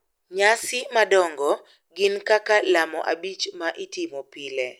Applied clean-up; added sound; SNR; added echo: none; none; none; none.